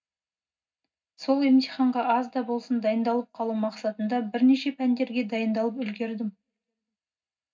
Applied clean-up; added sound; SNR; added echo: none; none; none; reverberation time 0.4 s.